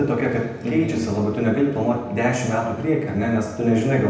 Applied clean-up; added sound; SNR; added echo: none; none; none; reverberation time 0.9 s.